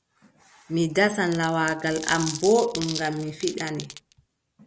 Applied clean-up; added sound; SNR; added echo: none; Glass; 11 dB; none.